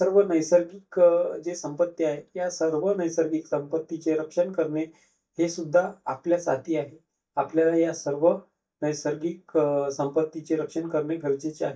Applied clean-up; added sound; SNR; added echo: neural mask model DeepFilterNet 3.